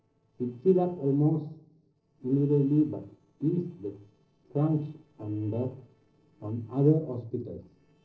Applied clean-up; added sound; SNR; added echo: neural separator model SepFormer DNS4.